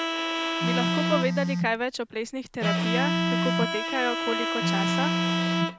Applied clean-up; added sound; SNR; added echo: none; Telephone + Bowed string instrument; -5 dB; none.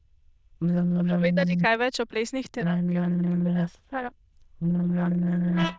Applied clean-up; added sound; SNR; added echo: neural diffusion model UNIVERSE++.